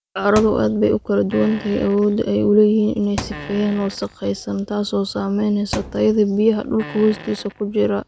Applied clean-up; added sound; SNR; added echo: none; Thump, thud + Fart; 15 dB; none.